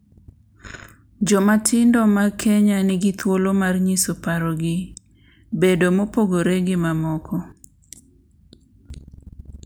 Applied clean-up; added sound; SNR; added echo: none; none; none; none.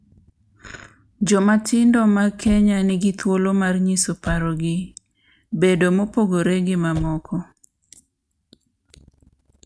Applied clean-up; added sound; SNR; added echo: neural mask model RNNoise.